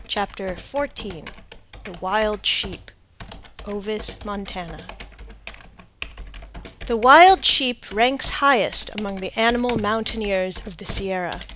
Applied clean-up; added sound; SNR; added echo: none; Computer keyboard; 16 dB; none.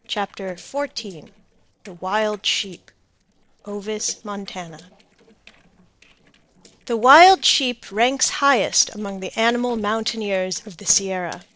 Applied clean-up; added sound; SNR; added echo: neural separator model SepFormer DNS4.